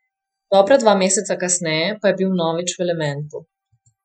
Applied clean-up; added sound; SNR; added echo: classical method Wiener filter.